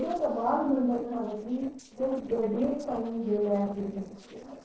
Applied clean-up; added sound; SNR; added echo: neural separator model SepFormer DNS4.